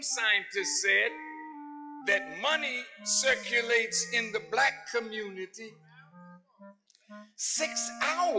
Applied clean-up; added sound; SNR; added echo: classical method log-MMSE.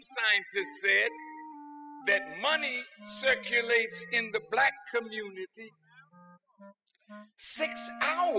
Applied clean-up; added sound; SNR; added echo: classical method spectral subtraction.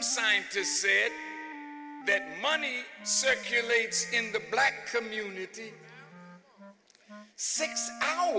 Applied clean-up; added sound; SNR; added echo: none; Wind instrument, woodwind instrument; 17 dB; none.